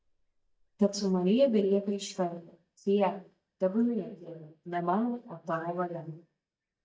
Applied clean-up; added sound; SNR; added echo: neural mask model DeepFilterNet 3.